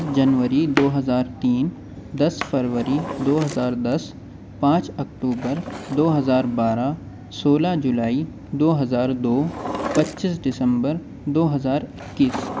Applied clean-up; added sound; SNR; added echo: none; Drawer open or close; 13 dB; none.